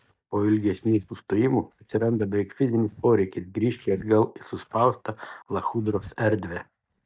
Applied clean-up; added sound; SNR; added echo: neural mask model DeepFilterNet 3.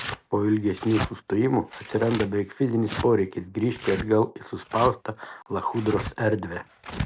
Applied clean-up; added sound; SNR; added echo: none; Tearing; 11 dB; none.